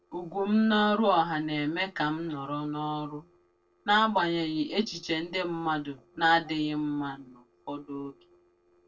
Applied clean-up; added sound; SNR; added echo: neural separator model SepFormer DNS4.